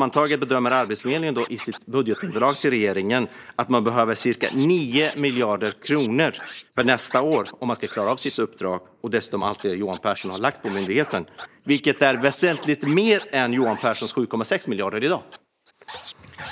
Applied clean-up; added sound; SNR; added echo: neural mask model Resemble Enhance denoiser.